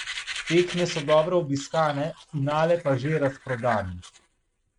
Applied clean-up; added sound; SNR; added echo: neural mask model RNNoise.